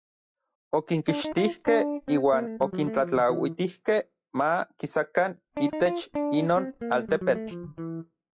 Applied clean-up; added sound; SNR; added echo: classical method log-MMSE.